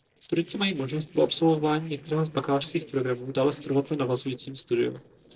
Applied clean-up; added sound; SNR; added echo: neural separator model SepFormer DNS4.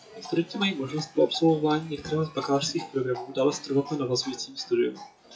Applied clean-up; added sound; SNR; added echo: classical method WPE with log-MMSE.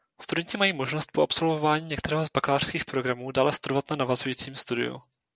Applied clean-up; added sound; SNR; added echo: none; none; none; none.